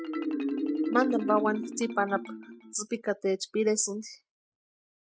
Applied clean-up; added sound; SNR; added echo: neural mask model RNNoise.